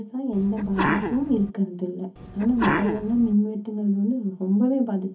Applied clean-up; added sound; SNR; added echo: none; Sneeze; 5 dB; reverberation time 0.3 s.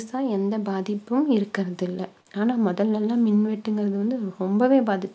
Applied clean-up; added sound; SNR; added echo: none; none; none; none.